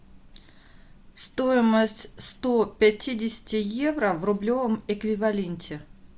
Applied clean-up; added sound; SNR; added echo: none; none; none; none.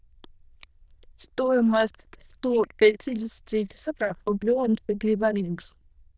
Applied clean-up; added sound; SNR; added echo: neural diffusion model UNIVERSE++.